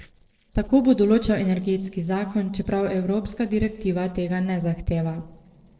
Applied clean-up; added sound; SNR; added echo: neural separator model SepFormer DNS4.